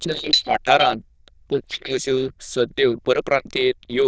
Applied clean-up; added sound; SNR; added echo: neural diffusion model UNIVERSE++.